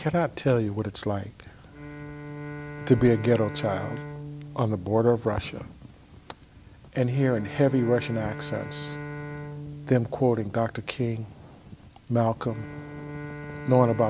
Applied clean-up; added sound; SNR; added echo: none; Bowed string instrument; 13 dB; none.